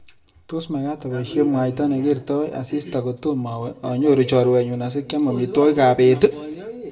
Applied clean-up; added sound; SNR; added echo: none; none; none; reverberation time 0.9 s.